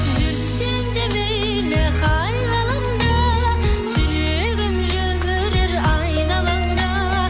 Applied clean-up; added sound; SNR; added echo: none; none; none; none.